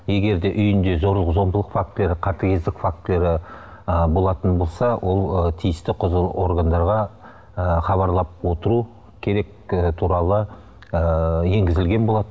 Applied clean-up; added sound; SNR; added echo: none; none; none; none.